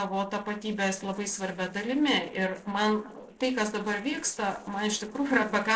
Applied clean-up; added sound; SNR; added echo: neural separator model SepFormer DNS4.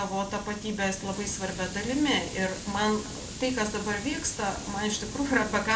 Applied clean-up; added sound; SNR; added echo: none; Hiss; 10 dB; reverberation time 1.3 s.